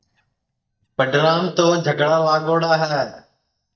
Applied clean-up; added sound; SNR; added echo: neural mask model DeepFilterNet 3.